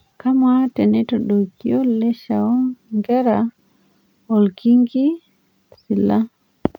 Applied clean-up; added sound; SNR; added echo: none; none; none; none.